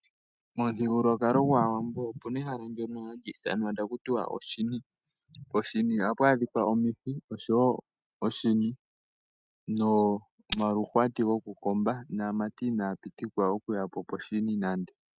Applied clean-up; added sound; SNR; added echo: neural mask model RNNoise.